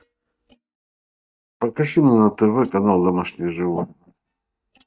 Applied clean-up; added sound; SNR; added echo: neural mask model DeepFilterNet 3.